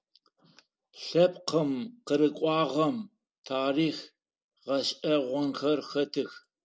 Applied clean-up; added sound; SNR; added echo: none; none; none; none.